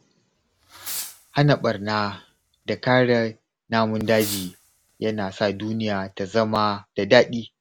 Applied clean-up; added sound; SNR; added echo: none; Fireworks; 17 dB; none.